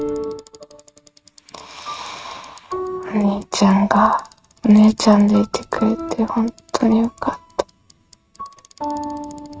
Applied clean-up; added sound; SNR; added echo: neural mask model RNNoise.